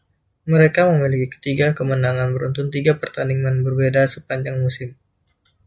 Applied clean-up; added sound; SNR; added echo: none; none; none; none.